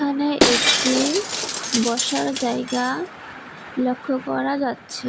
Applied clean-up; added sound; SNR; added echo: none; Shatter; 1 dB; none.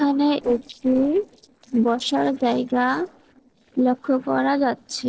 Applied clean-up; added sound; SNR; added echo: neural separator model SepFormer DNS4.